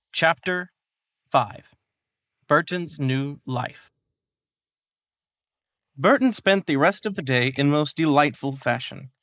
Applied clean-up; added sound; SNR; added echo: neural mask model Resemble Enhance denoiser.